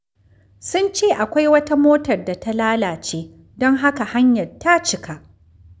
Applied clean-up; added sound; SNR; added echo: none; none; none; none.